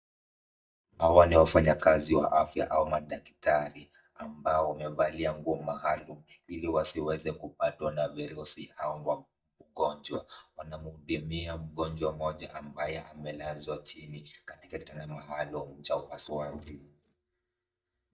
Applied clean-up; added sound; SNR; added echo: neural mask model DeepFilterNet 3.